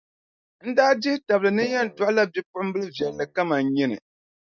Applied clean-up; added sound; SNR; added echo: neural mask model DeepFilterNet 3.